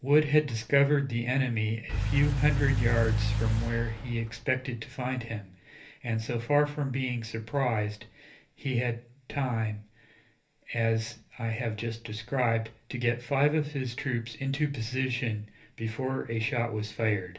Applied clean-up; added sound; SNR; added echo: none; Engine / Car; 1 dB; reverberation time 0.3 s.